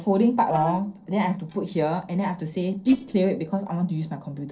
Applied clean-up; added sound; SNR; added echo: neural separator model SepFormer DNS4.